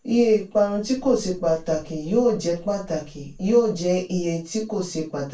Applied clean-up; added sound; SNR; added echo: none; Buzz; 20 dB; reverberation time 0.2 s.